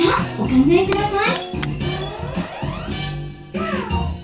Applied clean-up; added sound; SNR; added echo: none; Shatter / Crushing; 14 dB; reverberation time 0.2 s.